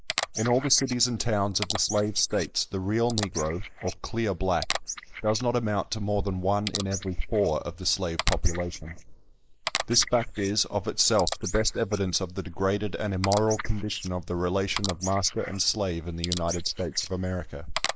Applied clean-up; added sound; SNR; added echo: neural mask model Resemble Enhance denoiser.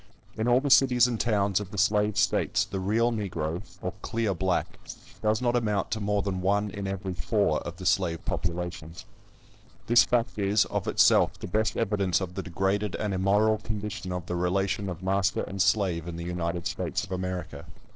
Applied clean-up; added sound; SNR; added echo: neural separator model SepFormer DNS4.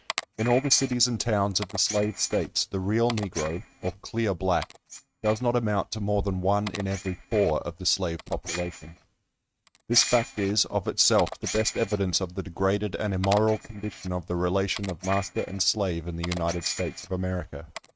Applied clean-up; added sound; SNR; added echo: neural mask model RNNoise.